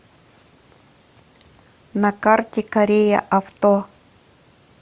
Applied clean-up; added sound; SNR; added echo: none; none; none; none.